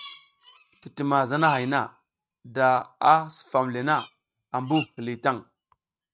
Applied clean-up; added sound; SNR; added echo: neural mask model RNNoise.